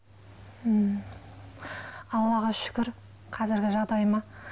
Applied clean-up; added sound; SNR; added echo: none; none; none; none.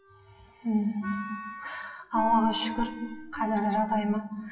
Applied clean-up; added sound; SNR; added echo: classical method WPE with log-MMSE.